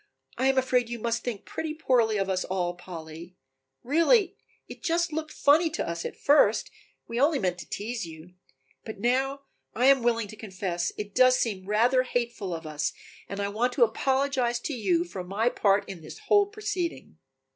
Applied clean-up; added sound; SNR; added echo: none; none; none; none.